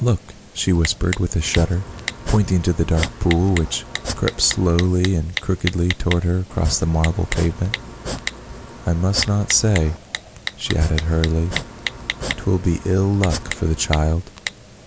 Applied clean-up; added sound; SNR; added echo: none; Domestic sounds, home sounds + Typing; 10 dB; none.